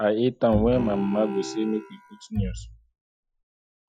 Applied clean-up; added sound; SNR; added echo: classical method Wiener filter.